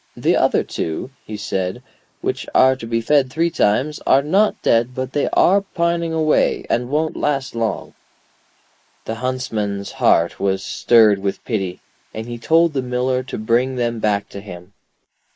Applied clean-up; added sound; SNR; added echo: neural mask model Resemble Enhance denoiser.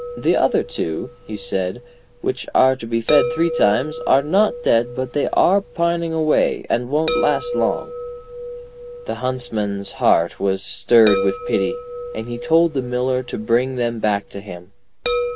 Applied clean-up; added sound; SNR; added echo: none; Chime; 9 dB; none.